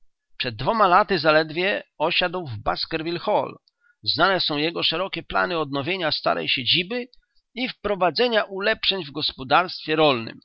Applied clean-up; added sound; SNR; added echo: none; none; none; none.